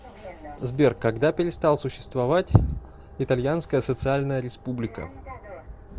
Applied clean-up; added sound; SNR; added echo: none; Sliding door; 19 dB; none.